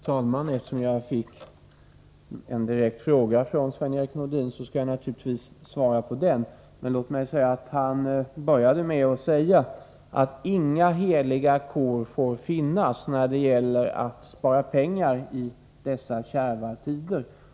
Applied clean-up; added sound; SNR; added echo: none; none; none; none.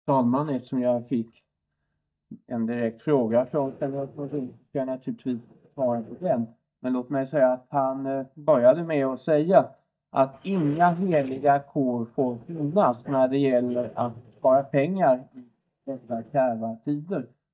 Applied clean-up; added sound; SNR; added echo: neural mask model DeepFilterNet 3.